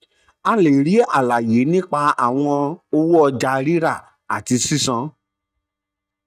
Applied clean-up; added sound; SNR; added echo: neural mask model DeepFilterNet 3.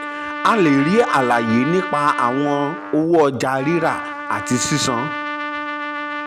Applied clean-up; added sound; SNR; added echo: none; Trumpet; 8 dB; none.